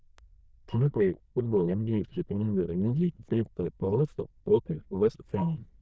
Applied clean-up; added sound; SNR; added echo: neural diffusion model UNIVERSE++.